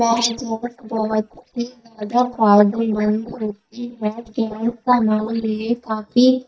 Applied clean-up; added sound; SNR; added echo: neural mask model DeepFilterNet 3.